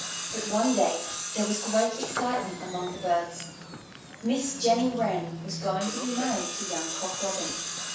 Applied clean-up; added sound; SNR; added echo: none; Tools; 6 dB; reverberation time 0.7 s.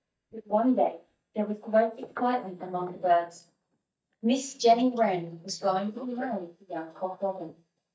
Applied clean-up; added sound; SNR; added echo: neural mask model DeepFilterNet 3.